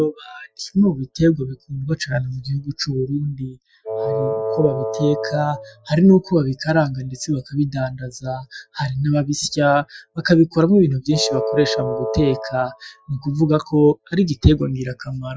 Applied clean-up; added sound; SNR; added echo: classical method Wiener filter.